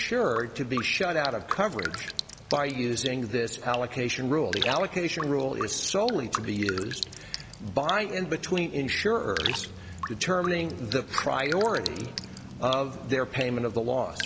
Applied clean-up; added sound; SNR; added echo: none; Raindrop; 9 dB; none.